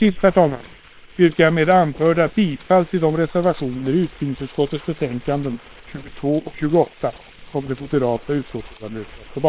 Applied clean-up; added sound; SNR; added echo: neural separator model SepFormer WHAM!.